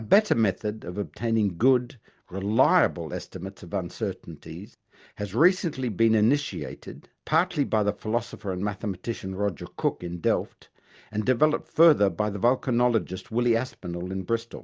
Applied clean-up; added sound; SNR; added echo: none; none; none; none.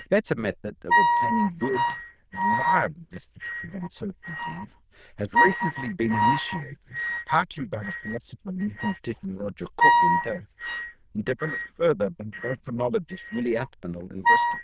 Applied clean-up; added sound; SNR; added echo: neural diffusion model UNIVERSE++.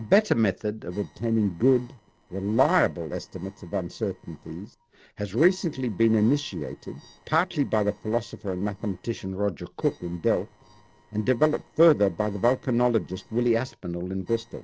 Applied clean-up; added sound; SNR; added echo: neural separator model SepFormer DNS4.